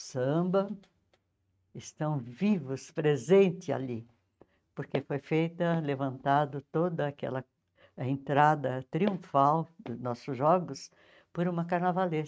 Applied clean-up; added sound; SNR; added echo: neural mask model RNNoise.